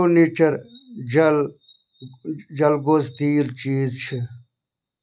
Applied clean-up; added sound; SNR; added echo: none; none; none; none.